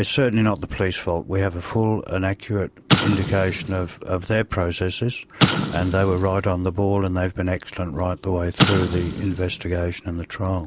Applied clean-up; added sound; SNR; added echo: none; Explosion; 3 dB; none.